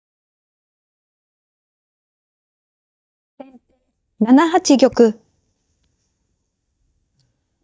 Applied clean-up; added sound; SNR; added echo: neural mask model DeepFilterNet 3.